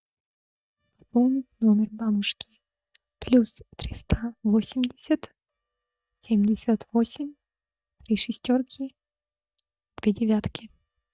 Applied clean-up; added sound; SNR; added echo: neural mask model DeepFilterNet 3.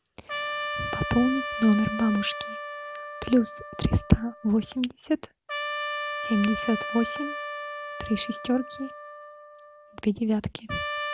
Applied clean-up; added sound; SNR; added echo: none; Trumpet; 7 dB; none.